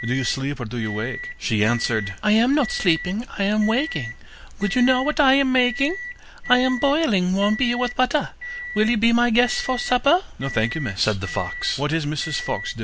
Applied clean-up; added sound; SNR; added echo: none; Microwave oven; 13 dB; none.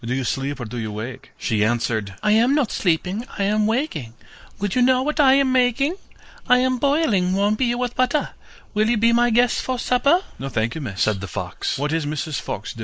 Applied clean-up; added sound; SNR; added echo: neural mask model Resemble Enhance denoiser.